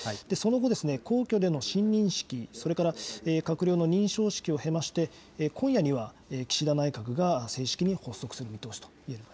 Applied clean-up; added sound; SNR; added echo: none; none; none; none.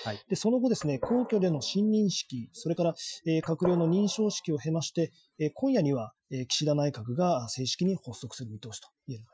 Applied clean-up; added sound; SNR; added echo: classical method Wiener filter.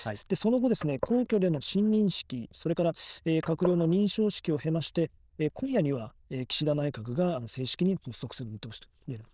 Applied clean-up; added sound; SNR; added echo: neural diffusion model UNIVERSE++.